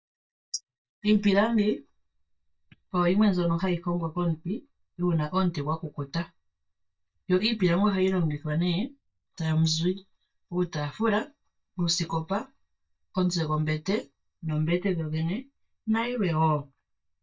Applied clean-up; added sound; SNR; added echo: neural mask model DeepFilterNet 3.